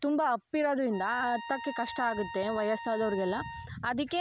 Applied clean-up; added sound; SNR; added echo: none; Trumpet; 12 dB; none.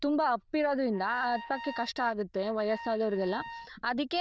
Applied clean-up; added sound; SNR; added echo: neural diffusion model UNIVERSE++.